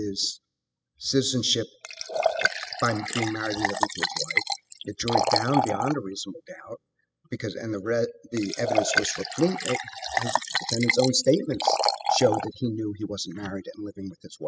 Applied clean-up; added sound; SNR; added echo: classical method spectral subtraction.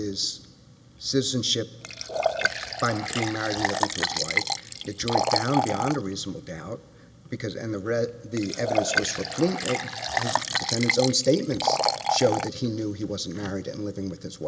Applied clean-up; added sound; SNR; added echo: none; Liquid; 2 dB; none.